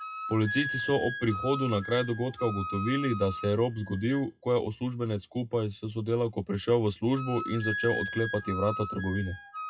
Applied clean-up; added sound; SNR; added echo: classical method WPE with log-MMSE.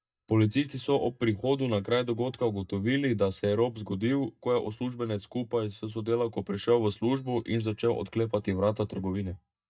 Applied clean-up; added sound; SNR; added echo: neural mask model DeepFilterNet 3.